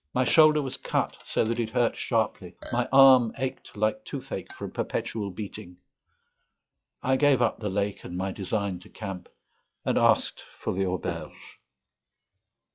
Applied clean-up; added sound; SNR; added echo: classical method log-MMSE.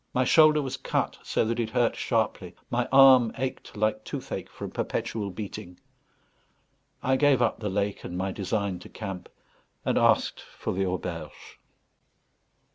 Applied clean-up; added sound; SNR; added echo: none; none; none; none.